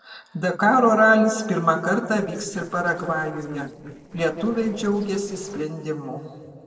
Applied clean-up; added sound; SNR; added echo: neural separator model SepFormer DNS4.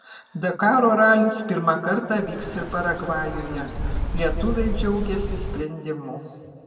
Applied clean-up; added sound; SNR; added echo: none; Bird; 4 dB; reverberation time 1.7 s.